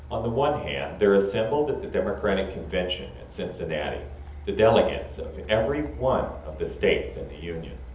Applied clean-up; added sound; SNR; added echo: none; Truck; 14 dB; reverberation time 0.7 s.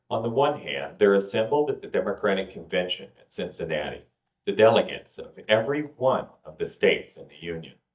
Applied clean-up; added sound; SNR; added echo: neural mask model DeepFilterNet 3.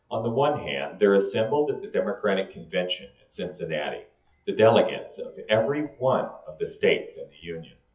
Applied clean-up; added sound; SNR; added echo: classical method WPE with log-MMSE.